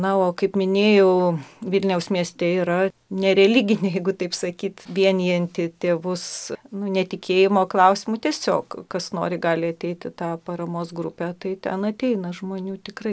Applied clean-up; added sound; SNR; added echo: none; none; none; none.